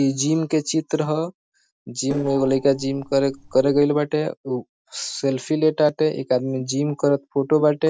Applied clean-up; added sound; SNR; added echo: neural separator model SepFormer DNS4.